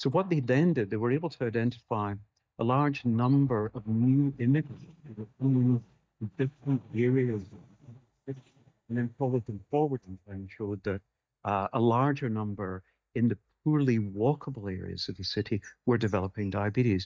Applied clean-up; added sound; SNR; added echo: neural mask model DeepFilterNet 3.